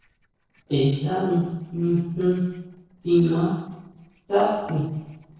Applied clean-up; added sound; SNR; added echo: neural separator model SepFormer DNS4.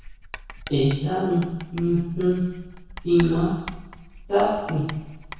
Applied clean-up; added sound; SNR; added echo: none; Writing; 15 dB; reverberation time 1.0 s.